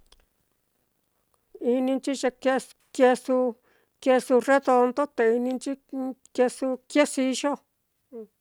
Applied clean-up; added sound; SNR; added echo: none; none; none; none.